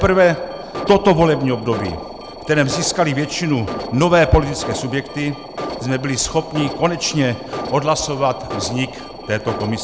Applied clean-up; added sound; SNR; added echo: none; Alarm; 11 dB; none.